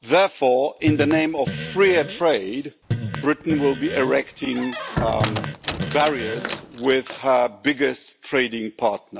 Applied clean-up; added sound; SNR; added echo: none; Fart + Squeak; 7 dB; none.